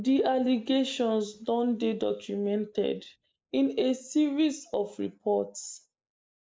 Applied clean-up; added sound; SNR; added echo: neural mask model Resemble Enhance denoiser.